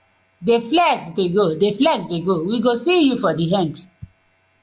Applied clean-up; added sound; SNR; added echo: none; none; none; none.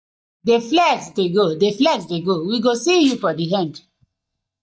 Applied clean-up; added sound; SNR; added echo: neural mask model DeepFilterNet 3.